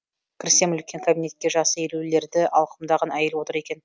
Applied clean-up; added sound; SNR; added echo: none; none; none; none.